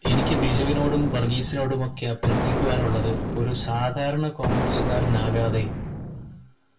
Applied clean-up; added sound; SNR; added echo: none; Explosion; 1 dB; reverberation time 0.2 s.